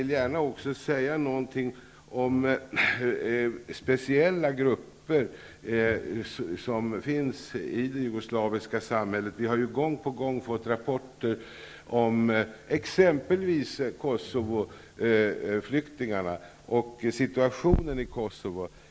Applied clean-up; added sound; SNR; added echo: none; none; none; none.